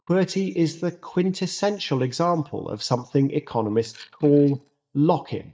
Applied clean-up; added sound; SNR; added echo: neural mask model DeepFilterNet 3.